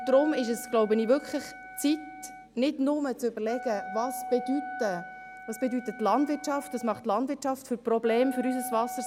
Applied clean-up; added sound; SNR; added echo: none; Wind instrument, woodwind instrument; 12 dB; none.